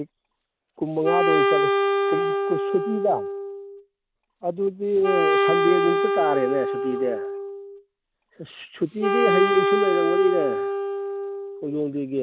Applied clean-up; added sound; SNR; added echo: none; Wind instrument, woodwind instrument; -2 dB; none.